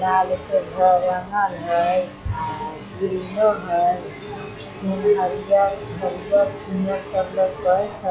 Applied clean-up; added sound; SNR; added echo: classical method log-MMSE.